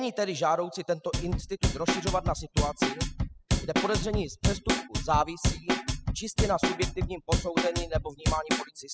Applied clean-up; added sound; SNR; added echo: classical method spectral subtraction.